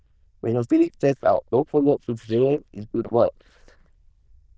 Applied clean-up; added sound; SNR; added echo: neural diffusion model UNIVERSE++.